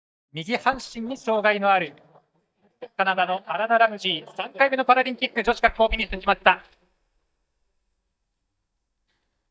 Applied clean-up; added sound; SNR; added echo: neural mask model DeepFilterNet 3.